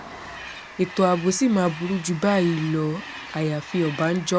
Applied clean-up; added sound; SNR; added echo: none; Train; 15 dB; none.